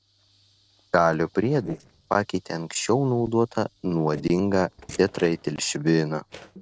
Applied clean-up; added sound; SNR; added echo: neural separator model SepFormer DNS4.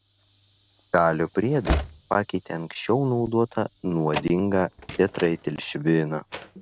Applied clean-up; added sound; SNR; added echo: none; Slam / Train; 11 dB; none.